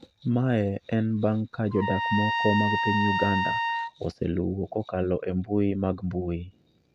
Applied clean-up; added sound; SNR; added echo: none; Trumpet; 2 dB; none.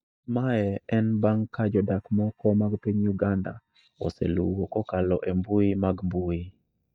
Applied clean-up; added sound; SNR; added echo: neural mask model DeepFilterNet 3.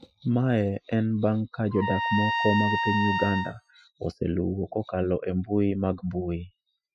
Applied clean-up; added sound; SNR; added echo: classical method Wiener filter.